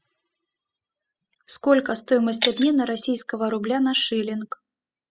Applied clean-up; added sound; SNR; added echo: classical method spectral subtraction.